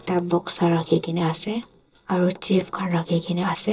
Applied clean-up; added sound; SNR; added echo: neural separator model SepFormer DNS4.